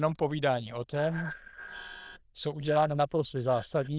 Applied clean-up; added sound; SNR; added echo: neural diffusion model UNIVERSE++.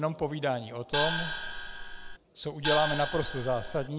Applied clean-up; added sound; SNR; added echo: none; Gong; 2 dB; none.